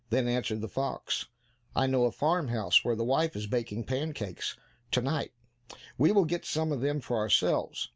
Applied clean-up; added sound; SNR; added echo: none; none; none; none.